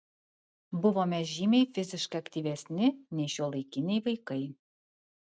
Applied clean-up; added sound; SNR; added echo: none; none; none; none.